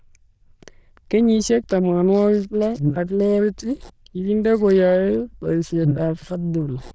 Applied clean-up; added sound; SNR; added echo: neural diffusion model UNIVERSE++.